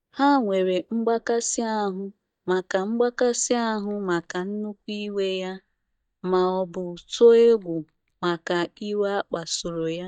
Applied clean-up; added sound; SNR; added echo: neural mask model DeepFilterNet 3.